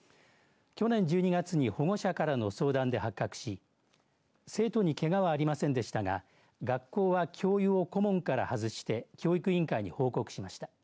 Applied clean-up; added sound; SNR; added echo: none; none; none; none.